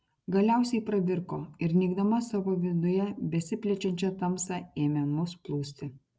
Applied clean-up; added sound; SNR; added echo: none; none; none; none.